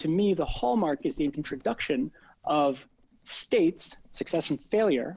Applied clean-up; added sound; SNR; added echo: neural separator model SepFormer DNS4.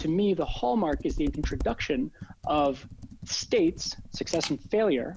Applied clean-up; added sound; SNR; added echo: none; Camera + Computer keyboard; 10 dB; none.